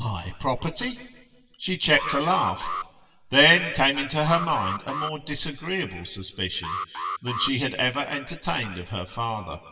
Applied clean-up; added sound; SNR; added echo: none; Alarm; 8 dB; reverberation time 1.4 s.